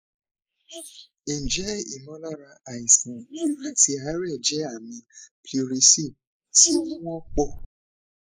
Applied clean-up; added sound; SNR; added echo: neural mask model Resemble Enhance denoiser.